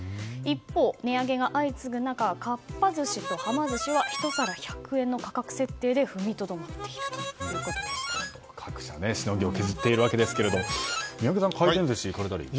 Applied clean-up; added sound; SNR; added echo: none; Harmonica; 7 dB; none.